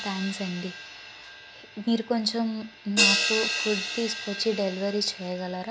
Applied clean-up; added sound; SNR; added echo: none; Crash cymbal; 1 dB; none.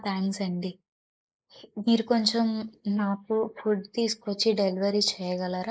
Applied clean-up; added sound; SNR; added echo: neural mask model Resemble Enhance denoiser.